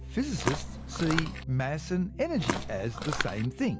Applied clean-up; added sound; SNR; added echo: none; Walk, footsteps; 3 dB; none.